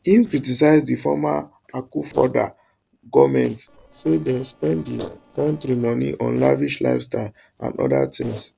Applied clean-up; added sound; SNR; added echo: neural separator model SepFormer DNS4.